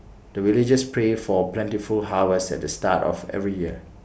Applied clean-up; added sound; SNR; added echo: none; none; none; none.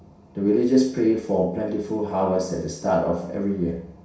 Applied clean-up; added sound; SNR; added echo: none; none; none; reverberation time 0.6 s.